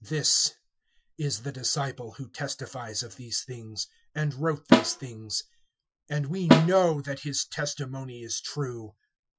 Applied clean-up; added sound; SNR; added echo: classical method Wiener filter.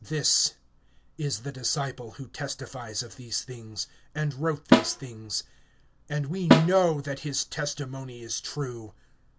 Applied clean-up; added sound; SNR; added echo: none; Snare drum; -4 dB; none.